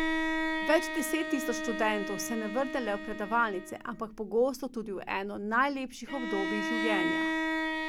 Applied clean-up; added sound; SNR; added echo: none; Bowed string instrument; 2 dB; none.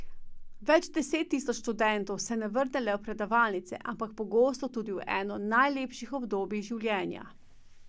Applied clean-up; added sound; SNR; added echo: none; none; none; none.